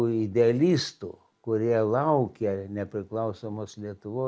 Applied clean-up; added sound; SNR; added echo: none; none; none; none.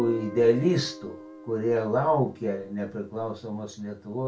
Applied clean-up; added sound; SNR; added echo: none; Guitar; 17 dB; reverberation time 0.2 s.